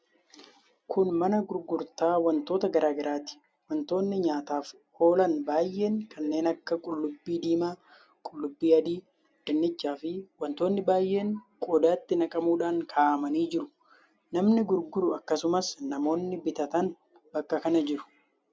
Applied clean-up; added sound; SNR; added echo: none; none; none; none.